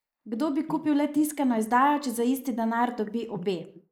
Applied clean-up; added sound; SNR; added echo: neural mask model Resemble Enhance denoiser.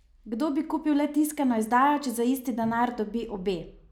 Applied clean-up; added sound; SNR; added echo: none; none; none; none.